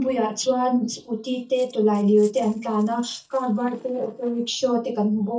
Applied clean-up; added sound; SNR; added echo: neural mask model DeepFilterNet 3.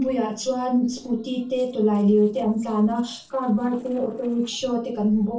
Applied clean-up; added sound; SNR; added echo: neural separator model SepFormer DNS4.